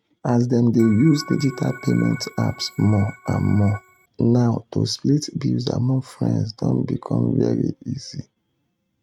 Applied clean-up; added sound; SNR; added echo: neural mask model RNNoise.